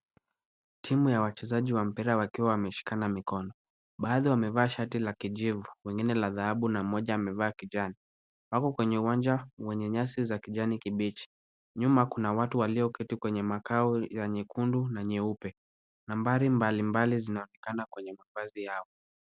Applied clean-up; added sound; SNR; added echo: none; none; none; none.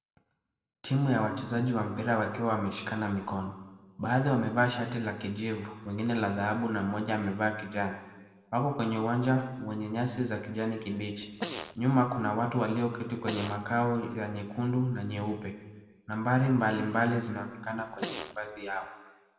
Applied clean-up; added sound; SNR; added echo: none; Fart; 11 dB; reverberation time 1.2 s.